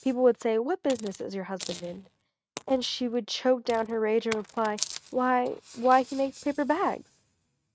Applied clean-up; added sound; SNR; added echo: neural mask model RNNoise.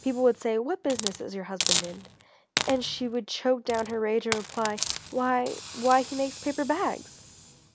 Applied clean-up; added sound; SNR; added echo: none; Hiss; 7 dB; none.